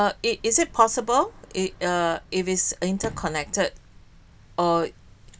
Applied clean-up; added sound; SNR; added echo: none; Sliding door; 20 dB; none.